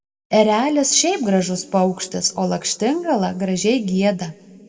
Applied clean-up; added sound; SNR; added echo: none; none; none; reverberation time 2.0 s.